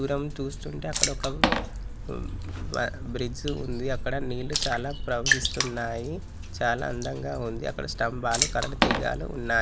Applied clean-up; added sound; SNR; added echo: none; Water / Splash, splatter; -1 dB; none.